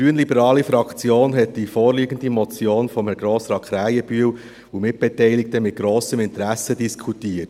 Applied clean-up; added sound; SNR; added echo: none; none; none; none.